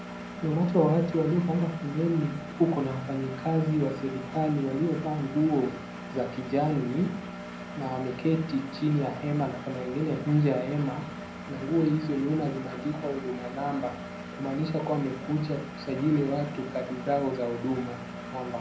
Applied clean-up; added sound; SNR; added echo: none; Engine; 10 dB; reverberation time 0.5 s.